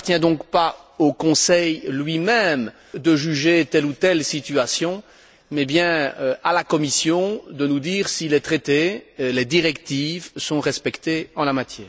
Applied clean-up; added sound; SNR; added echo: none; none; none; none.